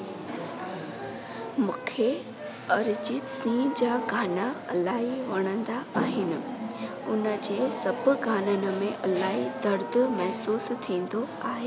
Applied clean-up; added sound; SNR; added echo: none; Wind instrument, woodwind instrument; 13 dB; none.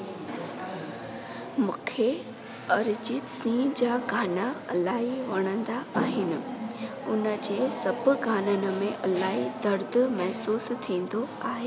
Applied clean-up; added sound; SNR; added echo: none; none; none; none.